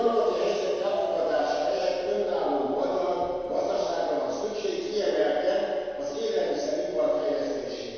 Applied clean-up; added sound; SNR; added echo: none; Subway, metro, underground; 13 dB; reverberation time 1.9 s.